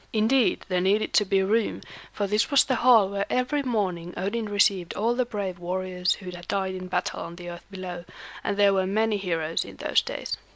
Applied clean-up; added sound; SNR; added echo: none; none; none; none.